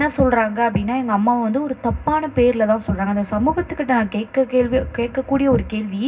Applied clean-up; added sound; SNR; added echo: none; none; none; reverberation time 0.4 s.